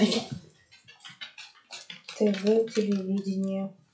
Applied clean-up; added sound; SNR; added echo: classical method WPE with log-MMSE.